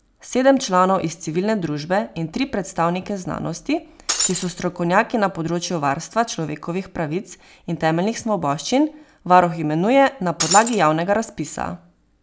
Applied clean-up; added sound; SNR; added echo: none; Shatter; 2 dB; none.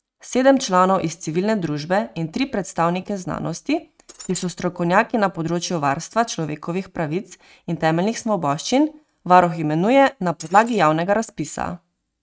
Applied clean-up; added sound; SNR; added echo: neural mask model RNNoise.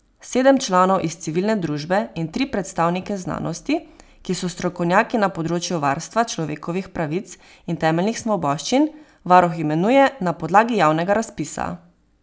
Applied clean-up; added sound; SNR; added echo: none; none; none; none.